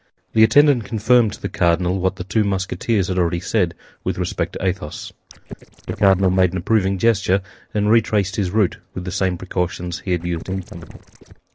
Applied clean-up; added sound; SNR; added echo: neural separator model SepFormer DNS4.